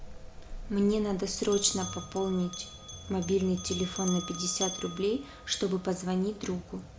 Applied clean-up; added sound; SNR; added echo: none; Bell; 12 dB; none.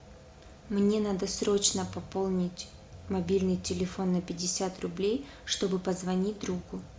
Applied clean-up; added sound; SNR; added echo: none; none; none; none.